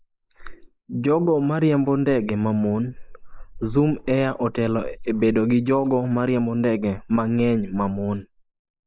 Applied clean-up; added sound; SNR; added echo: neural mask model Resemble Enhance denoiser.